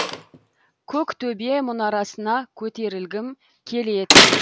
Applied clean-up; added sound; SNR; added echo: none; Slam; -4 dB; none.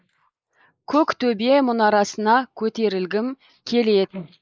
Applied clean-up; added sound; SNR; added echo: neural mask model Resemble Enhance denoiser.